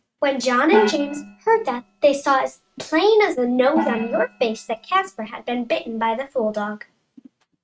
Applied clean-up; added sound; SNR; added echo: neural mask model RNNoise.